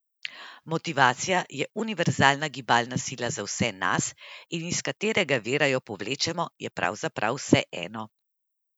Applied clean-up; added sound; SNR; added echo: none; none; none; none.